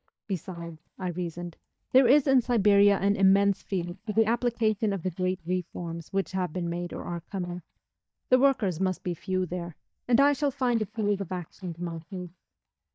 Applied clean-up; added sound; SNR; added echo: neural mask model DeepFilterNet 3.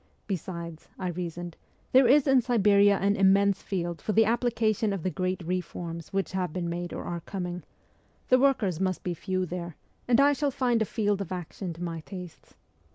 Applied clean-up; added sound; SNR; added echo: none; none; none; none.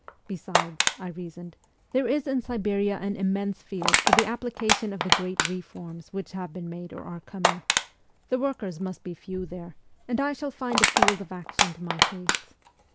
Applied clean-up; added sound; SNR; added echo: none; Crushing; -2 dB; none.